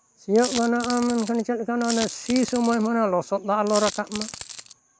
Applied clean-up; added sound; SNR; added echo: none; Coin (dropping); 10 dB; none.